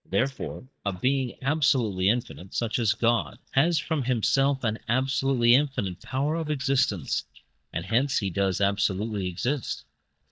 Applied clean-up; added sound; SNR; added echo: neural mask model DeepFilterNet 3.